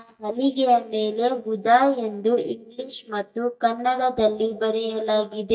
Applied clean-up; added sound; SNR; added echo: neural mask model DeepFilterNet 3.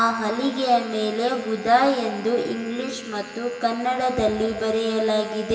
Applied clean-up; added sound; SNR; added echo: none; Domestic sounds, home sounds; 19 dB; reverberation time 1.9 s.